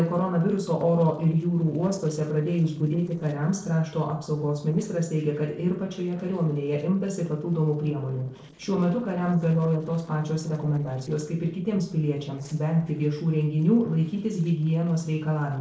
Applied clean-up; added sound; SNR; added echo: neural separator model SepFormer DNS4.